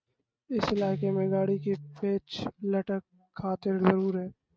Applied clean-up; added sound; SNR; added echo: neural mask model RNNoise.